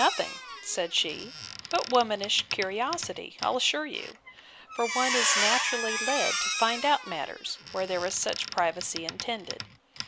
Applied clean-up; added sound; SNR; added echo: none; Squeak; 4 dB; none.